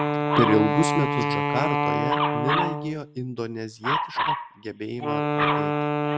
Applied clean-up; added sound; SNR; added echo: none; Wind instrument, woodwind instrument + Dog; -4 dB; none.